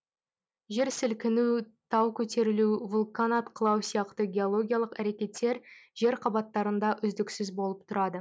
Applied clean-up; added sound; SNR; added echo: none; none; none; none.